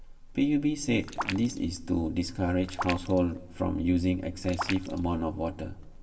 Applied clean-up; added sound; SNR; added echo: none; Raindrop; 11 dB; reverberation time 1.8 s.